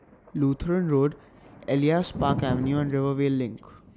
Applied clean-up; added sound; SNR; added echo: none; Thunder; 11 dB; none.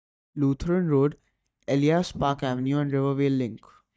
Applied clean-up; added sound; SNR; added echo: neural mask model DeepFilterNet 3.